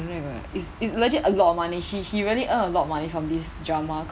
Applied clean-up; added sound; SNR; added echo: none; none; none; none.